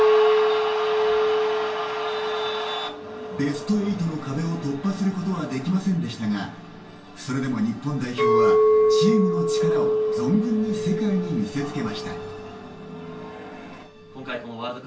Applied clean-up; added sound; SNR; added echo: none; Chink, clink; -2 dB; reverberation time 0.2 s.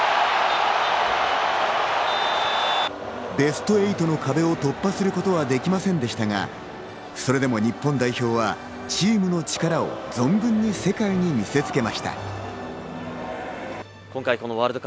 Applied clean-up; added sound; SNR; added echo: none; none; none; none.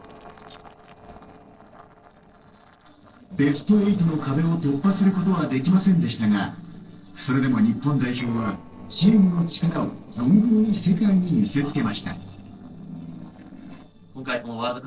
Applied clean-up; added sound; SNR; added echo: neural separator model SepFormer DNS4.